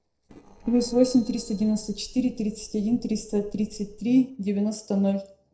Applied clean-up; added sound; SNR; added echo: neural separator model SepFormer DNS4.